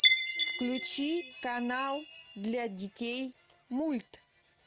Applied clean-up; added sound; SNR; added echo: none; Chime; -4 dB; none.